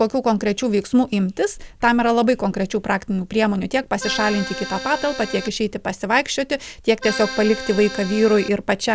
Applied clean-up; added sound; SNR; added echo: none; Accordion; 9 dB; none.